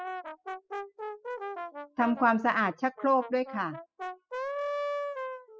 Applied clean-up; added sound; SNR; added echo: classical method spectral subtraction.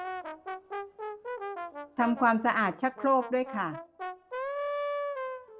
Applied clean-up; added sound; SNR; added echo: none; Brass instrument; 6 dB; none.